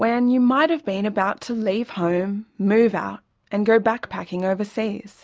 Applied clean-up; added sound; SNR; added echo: none; none; none; none.